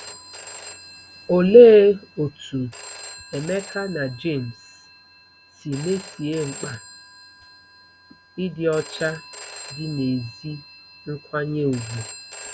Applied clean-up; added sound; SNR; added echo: none; Telephone; 15 dB; none.